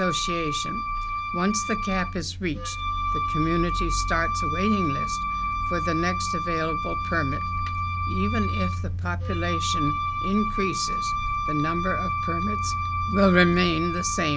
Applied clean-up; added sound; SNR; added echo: none; Wind instrument, woodwind instrument; 2 dB; none.